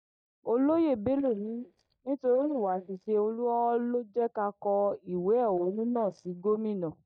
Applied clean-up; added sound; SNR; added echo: neural mask model DeepFilterNet 3.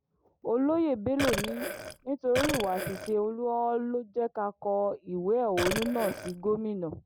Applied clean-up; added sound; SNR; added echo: none; Burping, eructation; 5 dB; none.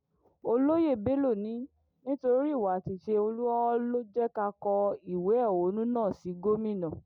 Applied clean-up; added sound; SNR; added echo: none; none; none; none.